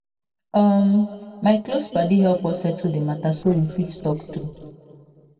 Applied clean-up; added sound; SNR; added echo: neural separator model SepFormer DNS4.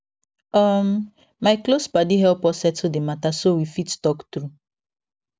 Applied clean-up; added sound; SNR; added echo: none; none; none; none.